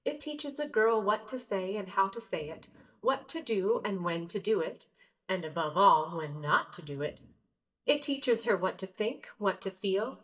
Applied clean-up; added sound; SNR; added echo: neural mask model DeepFilterNet 3.